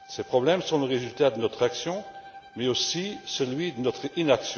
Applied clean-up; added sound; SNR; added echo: none; Bowed string instrument; 20 dB; none.